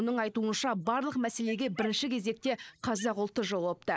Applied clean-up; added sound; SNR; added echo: neural mask model Resemble Enhance denoiser.